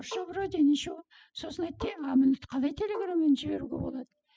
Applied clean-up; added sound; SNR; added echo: classical method spectral subtraction.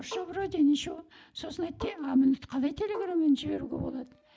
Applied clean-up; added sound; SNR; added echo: none; Marimba, xylophone; 15 dB; none.